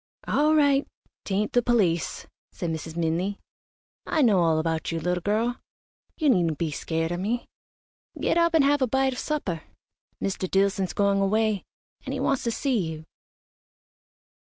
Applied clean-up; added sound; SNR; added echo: none; none; none; none.